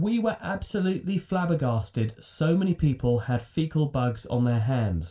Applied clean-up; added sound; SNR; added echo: none; none; none; reverberation time 0.2 s.